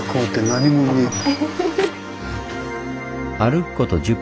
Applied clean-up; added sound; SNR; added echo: none; Clapping; 17 dB; none.